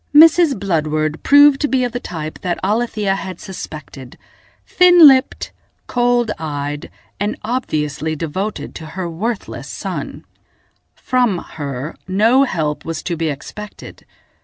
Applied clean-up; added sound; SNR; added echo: none; none; none; none.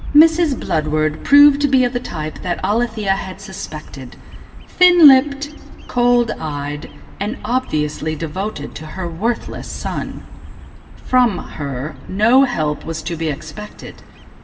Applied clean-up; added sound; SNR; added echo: none; Bird vocalization, bird call, bird song; 13 dB; reverberation time 1.3 s.